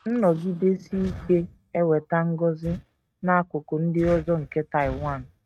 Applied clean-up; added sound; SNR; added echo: neural mask model RNNoise.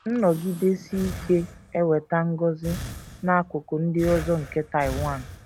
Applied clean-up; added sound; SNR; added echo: none; Breathing; 13 dB; none.